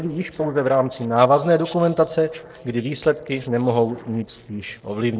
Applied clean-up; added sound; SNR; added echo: neural separator model SepFormer DNS4.